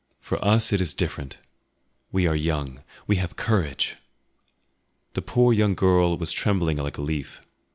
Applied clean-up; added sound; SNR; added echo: none; none; none; none.